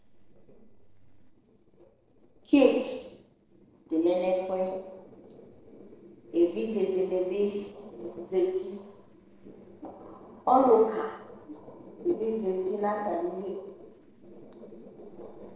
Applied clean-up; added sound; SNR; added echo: neural separator model SepFormer DNS4.